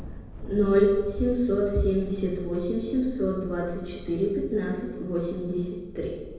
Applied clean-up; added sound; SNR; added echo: none; Thunder; 13 dB; reverberation time 1.2 s.